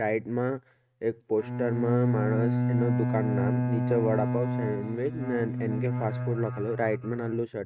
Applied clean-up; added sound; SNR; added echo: neural mask model RNNoise.